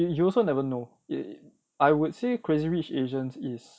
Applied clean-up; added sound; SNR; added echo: none; none; none; none.